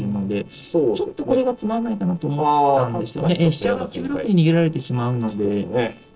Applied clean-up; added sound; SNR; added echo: neural separator model SepFormer DNS4.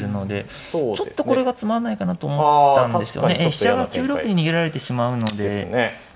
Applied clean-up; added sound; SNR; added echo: none; none; none; none.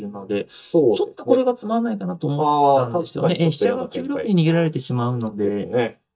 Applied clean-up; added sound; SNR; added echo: neural mask model DeepFilterNet 3.